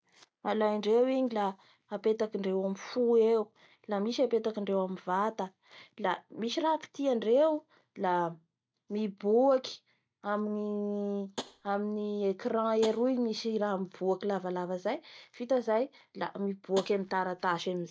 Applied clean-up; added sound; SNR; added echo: none; Tap; 17 dB; none.